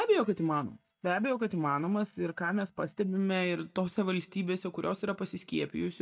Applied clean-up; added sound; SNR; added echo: neural mask model DeepFilterNet 3.